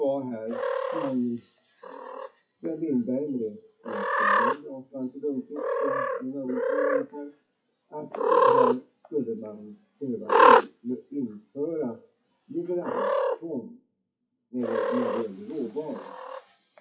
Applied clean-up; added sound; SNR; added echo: classical method WPE with log-MMSE.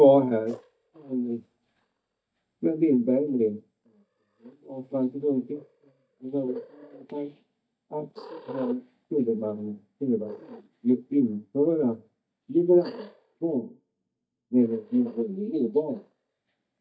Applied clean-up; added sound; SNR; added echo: neural mask model DeepFilterNet 3.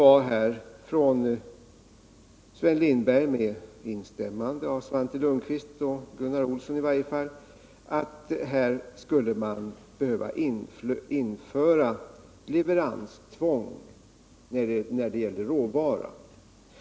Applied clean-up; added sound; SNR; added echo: none; none; none; none.